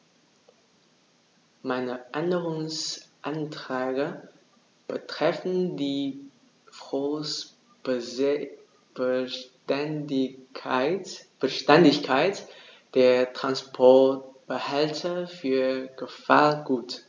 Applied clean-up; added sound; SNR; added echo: none; none; none; none.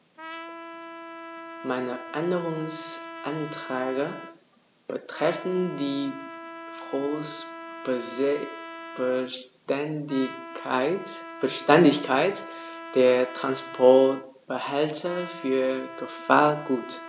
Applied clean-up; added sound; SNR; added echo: none; Trumpet; 14 dB; none.